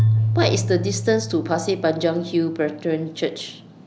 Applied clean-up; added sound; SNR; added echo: none; Keyboard (musical); 3 dB; none.